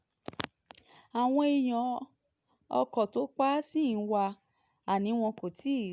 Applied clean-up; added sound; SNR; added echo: none; none; none; none.